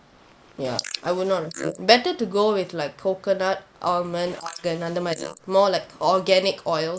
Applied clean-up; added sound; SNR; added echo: neural mask model Resemble Enhance denoiser.